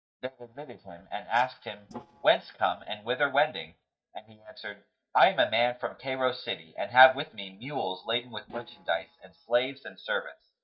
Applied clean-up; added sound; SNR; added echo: neural mask model DeepFilterNet 3.